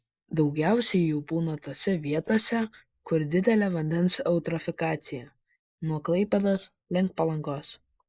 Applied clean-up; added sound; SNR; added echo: neural mask model Resemble Enhance denoiser.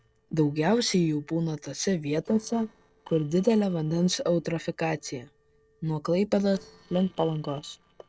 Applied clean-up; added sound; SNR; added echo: neural separator model SepFormer DNS4.